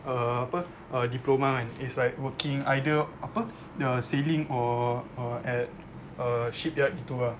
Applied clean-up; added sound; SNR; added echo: none; none; none; none.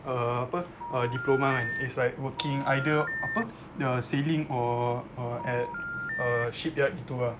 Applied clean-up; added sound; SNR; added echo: none; Telephone; 6 dB; none.